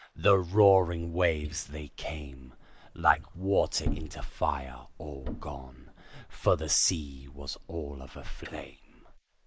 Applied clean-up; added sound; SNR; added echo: neural mask model Resemble Enhance denoiser.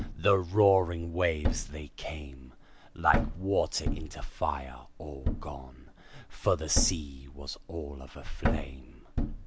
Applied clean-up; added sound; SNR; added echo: none; Thump, thud; 4 dB; none.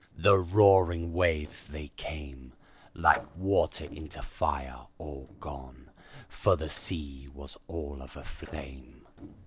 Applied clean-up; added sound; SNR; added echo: neural separator model SepFormer DNS4.